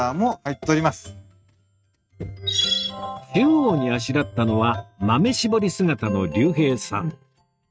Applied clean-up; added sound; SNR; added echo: neural mask model RNNoise.